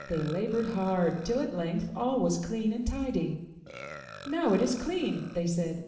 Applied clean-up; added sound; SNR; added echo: none; Burping, eructation; 19 dB; reverberation time 0.9 s.